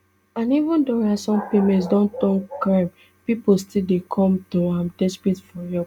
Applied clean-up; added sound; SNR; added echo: none; none; none; none.